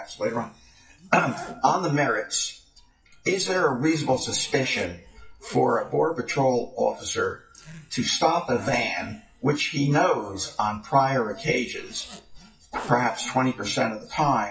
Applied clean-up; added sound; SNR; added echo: classical method WPE with log-MMSE.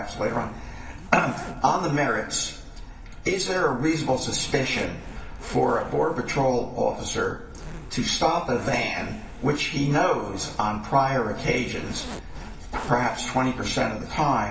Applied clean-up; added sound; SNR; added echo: none; Zipper (clothing); 17 dB; reverberation time 0.4 s.